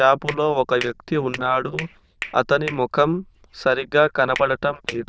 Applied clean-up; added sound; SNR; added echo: neural diffusion model UNIVERSE++.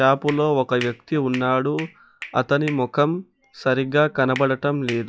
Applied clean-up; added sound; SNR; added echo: classical method log-MMSE.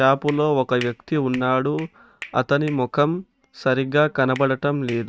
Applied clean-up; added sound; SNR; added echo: neural mask model RNNoise.